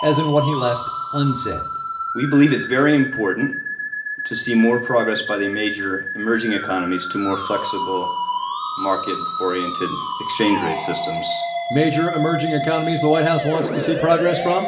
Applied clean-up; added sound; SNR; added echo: none; Musical instrument; 5 dB; reverberation time 0.5 s.